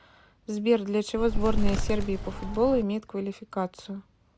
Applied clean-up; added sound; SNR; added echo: none; Bird; -2 dB; none.